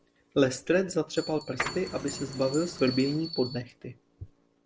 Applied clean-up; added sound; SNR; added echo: none; Printer + Bell; 9 dB; none.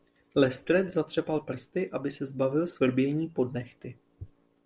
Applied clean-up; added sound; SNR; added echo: none; none; none; none.